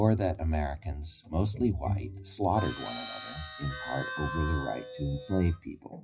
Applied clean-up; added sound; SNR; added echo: classical method WPE with log-MMSE.